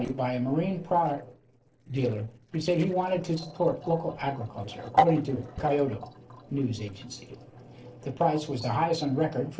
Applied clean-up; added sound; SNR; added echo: neural separator model SepFormer DNS4.